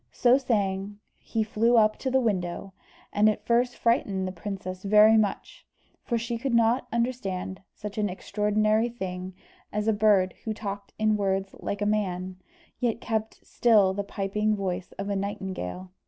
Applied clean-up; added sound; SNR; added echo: none; none; none; none.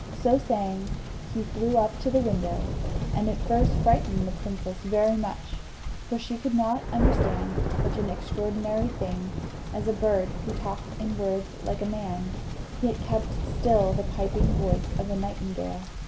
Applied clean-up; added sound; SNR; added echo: none; Thunder; 1 dB; reverberation time 0.7 s.